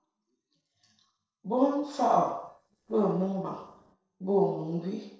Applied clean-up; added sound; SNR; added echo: neural separator model SepFormer DNS4.